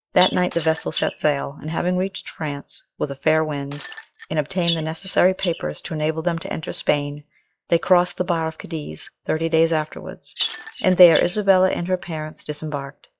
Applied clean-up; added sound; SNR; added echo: classical method log-MMSE.